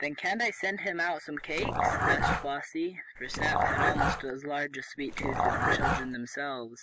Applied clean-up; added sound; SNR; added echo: none; Dog; -5 dB; none.